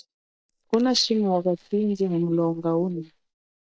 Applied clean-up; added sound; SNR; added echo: neural mask model DeepFilterNet 3.